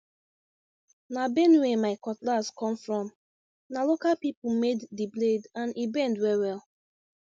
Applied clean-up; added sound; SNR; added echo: none; none; none; none.